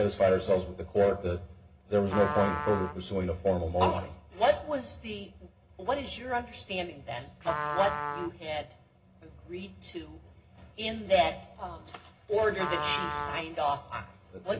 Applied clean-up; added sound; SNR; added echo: none; Trumpet; 8 dB; reverberation time 0.4 s.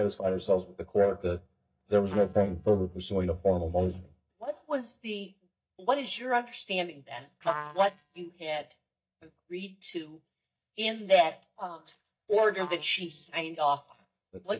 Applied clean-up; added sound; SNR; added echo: neural mask model DeepFilterNet 3.